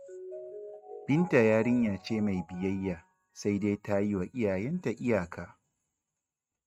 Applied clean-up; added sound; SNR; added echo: neural mask model RNNoise.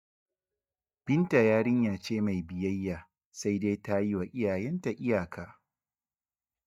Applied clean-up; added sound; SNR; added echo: neural mask model DeepFilterNet 3.